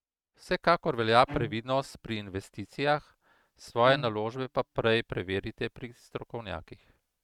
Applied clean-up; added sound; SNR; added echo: neural mask model RNNoise.